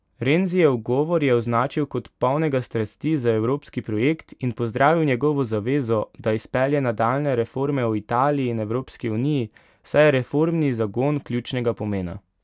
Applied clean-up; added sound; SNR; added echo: none; none; none; none.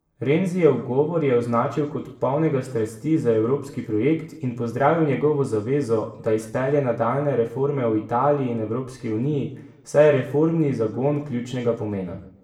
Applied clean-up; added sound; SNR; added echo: none; none; none; reverberation time 0.6 s.